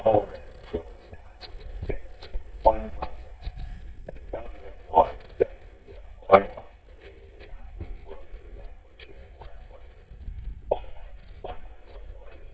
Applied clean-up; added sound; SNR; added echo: neural mask model DeepFilterNet 3.